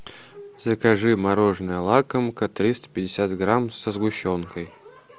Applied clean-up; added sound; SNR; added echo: none; none; none; none.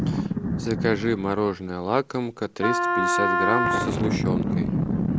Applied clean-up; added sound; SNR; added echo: none; Wind instrument, woodwind instrument + Boom; -2 dB; none.